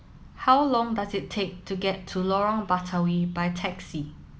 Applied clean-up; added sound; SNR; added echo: none; none; none; none.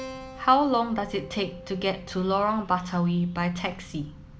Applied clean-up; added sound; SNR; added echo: none; Keyboard (musical); 19 dB; none.